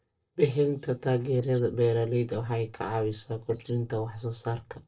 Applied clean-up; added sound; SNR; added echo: neural separator model SepFormer DNS4.